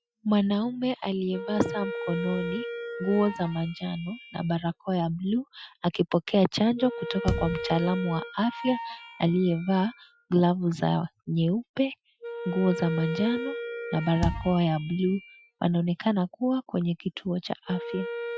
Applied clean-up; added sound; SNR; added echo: classical method Wiener filter.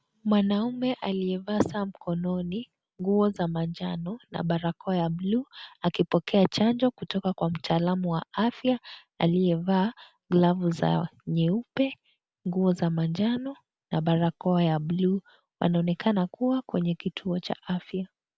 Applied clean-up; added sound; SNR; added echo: none; none; none; none.